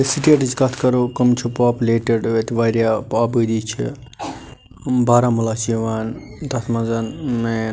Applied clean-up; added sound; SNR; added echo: none; none; none; none.